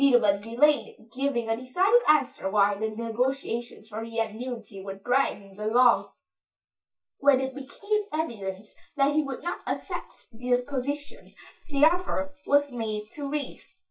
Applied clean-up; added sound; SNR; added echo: neural mask model DeepFilterNet 3.